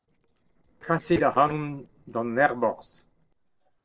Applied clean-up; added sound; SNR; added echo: neural separator model SepFormer DNS4.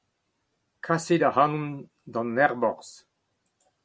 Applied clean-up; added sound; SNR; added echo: none; none; none; none.